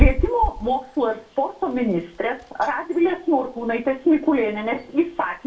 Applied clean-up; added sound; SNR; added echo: none; Wind / Bird; 5 dB; reverberation time 0.2 s.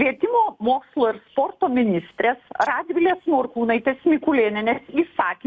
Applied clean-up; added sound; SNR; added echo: none; none; none; none.